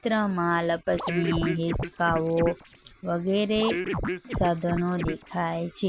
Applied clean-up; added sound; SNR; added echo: none; Scratching (performance technique); 5 dB; none.